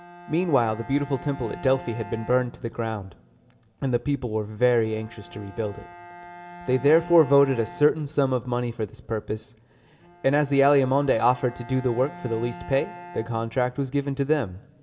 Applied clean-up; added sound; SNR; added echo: none; Bowed string instrument; 18 dB; reverberation time 0.5 s.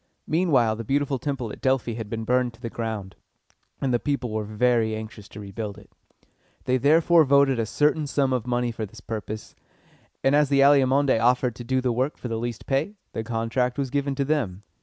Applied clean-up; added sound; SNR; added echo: none; none; none; none.